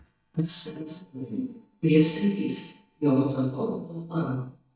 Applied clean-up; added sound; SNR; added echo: neural mask model DeepFilterNet 3.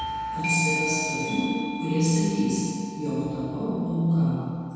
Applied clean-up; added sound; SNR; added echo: none; Bell / Doorbell; 7 dB; reverberation time 2.1 s.